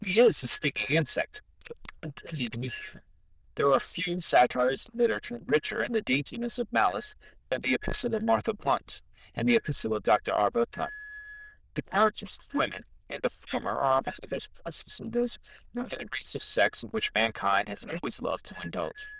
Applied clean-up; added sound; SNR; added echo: neural diffusion model UNIVERSE++.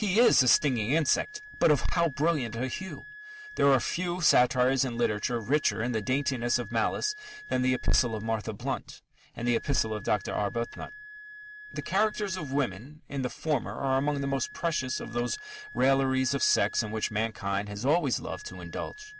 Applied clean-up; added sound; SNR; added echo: none; Wind instrument, woodwind instrument; 18 dB; none.